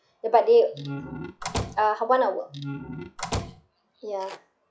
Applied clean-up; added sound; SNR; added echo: classical method log-MMSE.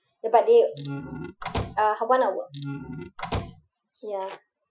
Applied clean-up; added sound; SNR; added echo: classical method Wiener filter.